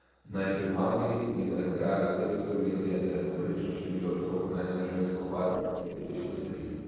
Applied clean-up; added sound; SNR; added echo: neural separator model SepFormer DNS4.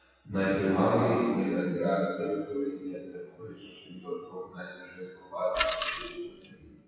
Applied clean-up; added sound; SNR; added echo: classical method WPE with log-MMSE.